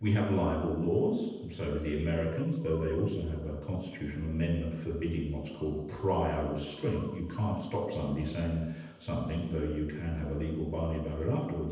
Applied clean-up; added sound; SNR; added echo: neural separator model SepFormer DNS4.